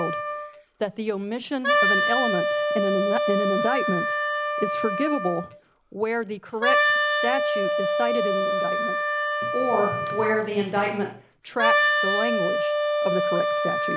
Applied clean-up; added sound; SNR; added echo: none; Wind instrument, woodwind instrument; -4 dB; none.